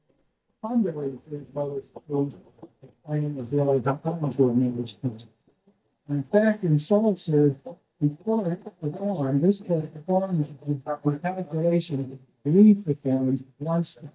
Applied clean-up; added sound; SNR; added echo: neural mask model DeepFilterNet 3.